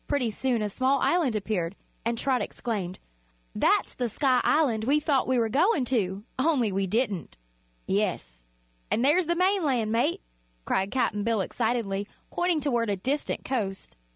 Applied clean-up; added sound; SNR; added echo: none; none; none; none.